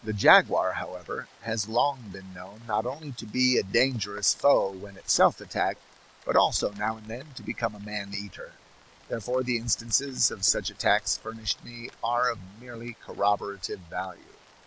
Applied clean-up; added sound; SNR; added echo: neural mask model Resemble Enhance denoiser.